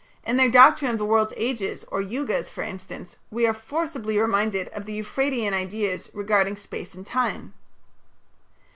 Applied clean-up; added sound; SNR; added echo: none; none; none; none.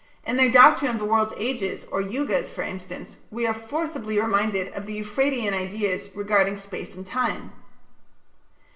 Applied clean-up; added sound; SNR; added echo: none; none; none; reverberation time 0.7 s.